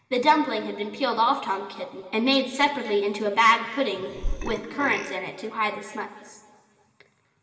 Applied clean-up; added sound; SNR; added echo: none; Burping, eructation; 6 dB; reverberation time 2.3 s.